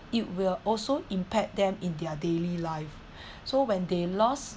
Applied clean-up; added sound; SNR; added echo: none; none; none; none.